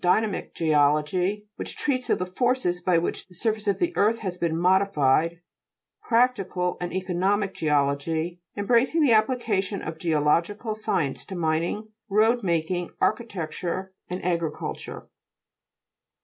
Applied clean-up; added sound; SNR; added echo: none; none; none; none.